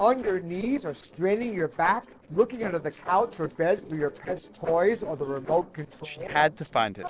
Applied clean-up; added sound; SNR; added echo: neural separator model SepFormer DNS4.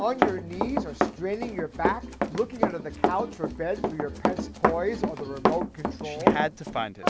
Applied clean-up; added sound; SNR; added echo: none; Run; -2 dB; none.